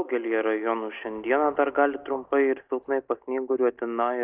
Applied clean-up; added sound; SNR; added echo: neural mask model DeepFilterNet 3.